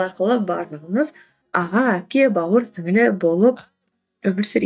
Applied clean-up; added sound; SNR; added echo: neural mask model DeepFilterNet 3.